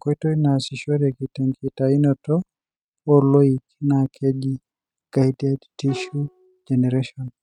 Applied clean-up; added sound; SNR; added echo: neural mask model RNNoise.